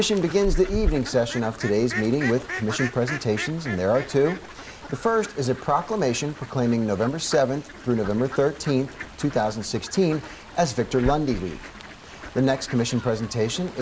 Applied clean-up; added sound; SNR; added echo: none; Fowl; 10 dB; none.